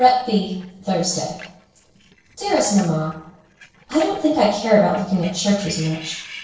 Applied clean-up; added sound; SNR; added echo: neural separator model SepFormer DNS4.